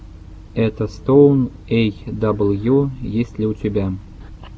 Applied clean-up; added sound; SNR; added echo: none; none; none; none.